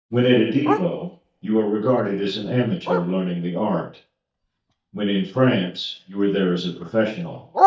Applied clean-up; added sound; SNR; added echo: neural mask model DeepFilterNet 3.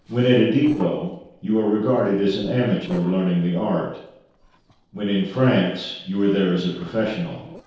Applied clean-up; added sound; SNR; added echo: neural separator model SepFormer DNS4.